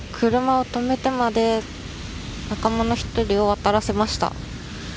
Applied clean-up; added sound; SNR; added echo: none; none; none; none.